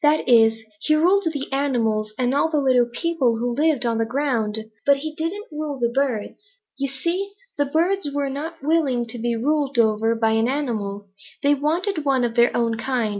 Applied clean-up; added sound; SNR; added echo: none; none; none; none.